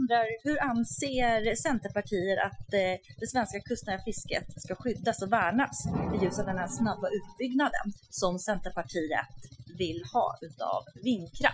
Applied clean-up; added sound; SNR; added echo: classical method Wiener filter.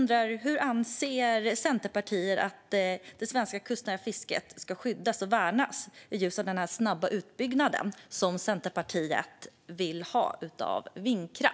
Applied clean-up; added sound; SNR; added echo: none; none; none; none.